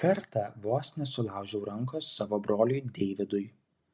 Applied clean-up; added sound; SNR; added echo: none; none; none; none.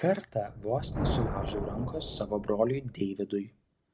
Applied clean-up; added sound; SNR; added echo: none; Thunder; 5 dB; none.